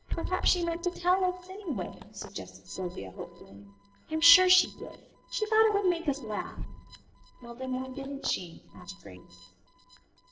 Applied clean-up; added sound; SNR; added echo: neural separator model SepFormer DNS4.